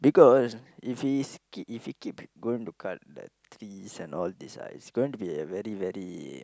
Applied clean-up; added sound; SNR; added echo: none; none; none; none.